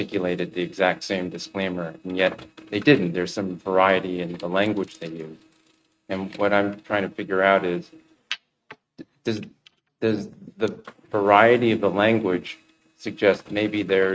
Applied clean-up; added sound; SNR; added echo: neural mask model RNNoise.